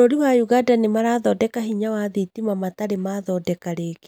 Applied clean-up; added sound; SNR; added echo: none; none; none; none.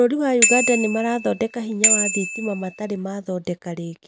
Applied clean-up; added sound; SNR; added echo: none; Bicycle bell; -1 dB; none.